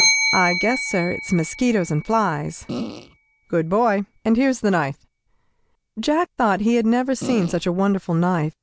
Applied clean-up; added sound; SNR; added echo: none; Fart + Bell; 7 dB; none.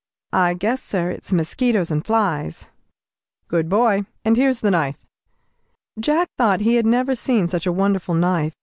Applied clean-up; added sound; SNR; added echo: none; none; none; none.